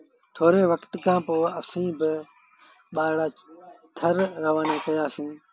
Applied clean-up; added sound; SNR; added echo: none; none; none; none.